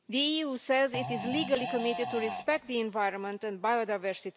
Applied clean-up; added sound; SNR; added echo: none; Fart; 6 dB; none.